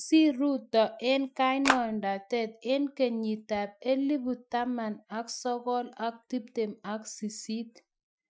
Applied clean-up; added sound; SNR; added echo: classical method Wiener filter.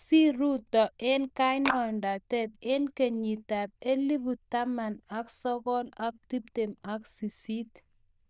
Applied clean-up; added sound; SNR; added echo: neural diffusion model UNIVERSE++.